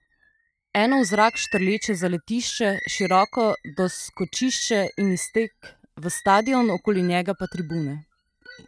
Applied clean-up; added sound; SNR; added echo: neural mask model RNNoise.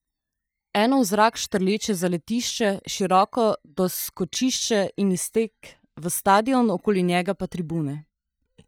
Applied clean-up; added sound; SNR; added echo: neural mask model DeepFilterNet 3.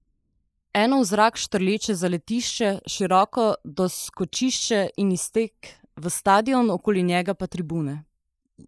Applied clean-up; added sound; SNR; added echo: neural mask model Resemble Enhance denoiser.